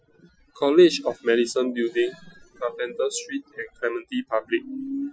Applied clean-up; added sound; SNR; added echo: classical method Wiener filter.